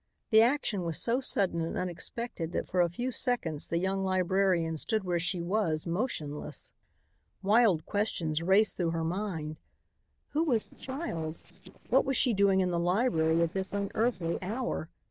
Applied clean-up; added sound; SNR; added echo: neural separator model SepFormer DNS4.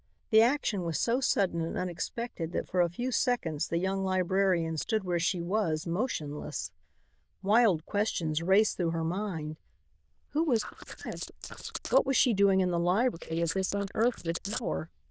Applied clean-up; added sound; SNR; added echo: neural diffusion model UNIVERSE++.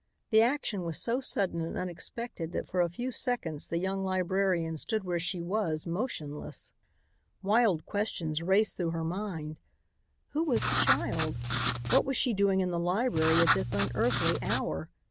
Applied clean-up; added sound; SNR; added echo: none; Writing; -1 dB; none.